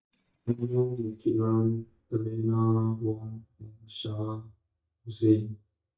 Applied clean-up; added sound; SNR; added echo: neural mask model DeepFilterNet 3.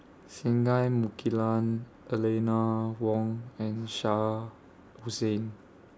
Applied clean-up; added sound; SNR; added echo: none; none; none; none.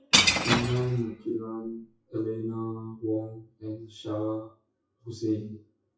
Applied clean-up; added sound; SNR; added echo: classical method WPE with log-MMSE.